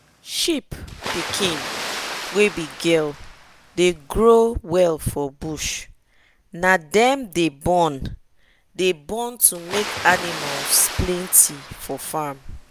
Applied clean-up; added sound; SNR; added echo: none; Water; 12 dB; none.